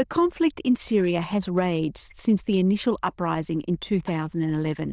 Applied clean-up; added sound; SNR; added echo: neural diffusion model UNIVERSE++.